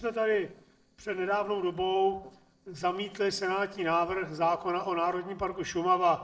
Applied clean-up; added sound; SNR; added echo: neural separator model SepFormer DNS4.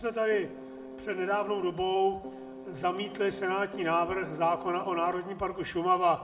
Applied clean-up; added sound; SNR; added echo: none; Keyboard (musical); 14 dB; reverberation time 0.9 s.